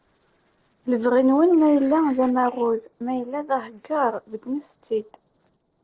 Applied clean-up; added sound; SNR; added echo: neural separator model SepFormer DNS4.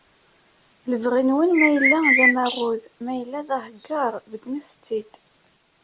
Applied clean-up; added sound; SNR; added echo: none; Bird; -1 dB; none.